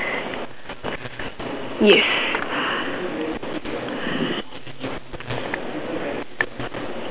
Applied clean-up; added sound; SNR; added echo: none; none; none; none.